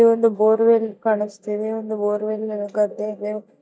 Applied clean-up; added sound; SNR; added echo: neural mask model DeepFilterNet 3.